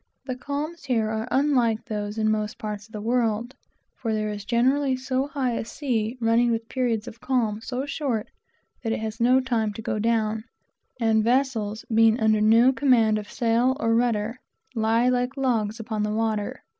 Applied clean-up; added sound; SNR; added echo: none; none; none; none.